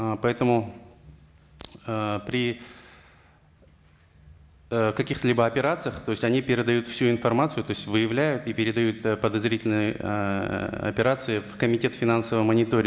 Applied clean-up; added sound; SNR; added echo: none; none; none; none.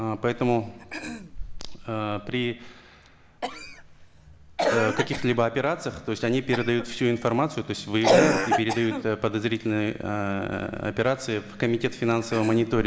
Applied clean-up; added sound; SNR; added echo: none; Cough; 5 dB; none.